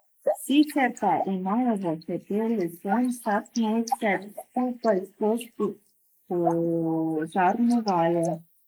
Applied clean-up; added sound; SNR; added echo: neural mask model Resemble Enhance denoiser.